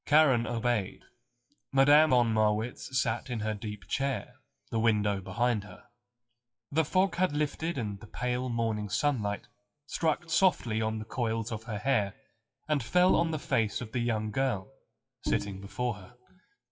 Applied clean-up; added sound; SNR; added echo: classical method WPE with log-MMSE.